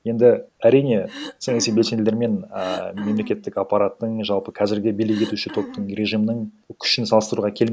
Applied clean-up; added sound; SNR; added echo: none; Cough; 15 dB; none.